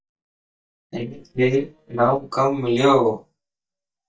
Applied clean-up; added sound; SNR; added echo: neural mask model DeepFilterNet 3.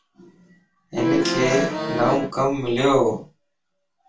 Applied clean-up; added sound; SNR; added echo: none; Accordion; -1 dB; reverberation time 0.2 s.